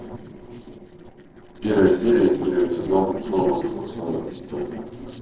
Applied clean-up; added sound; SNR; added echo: neural separator model SepFormer DNS4.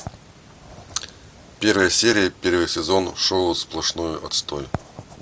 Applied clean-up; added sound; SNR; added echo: none; none; none; none.